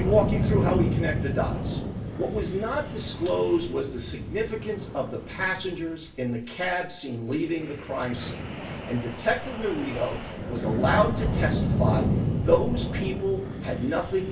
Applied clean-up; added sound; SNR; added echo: none; Wind; 1 dB; reverberation time 0.3 s.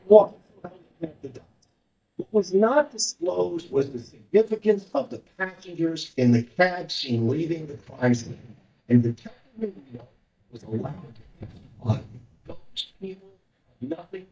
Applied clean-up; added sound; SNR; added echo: neural mask model DeepFilterNet 3.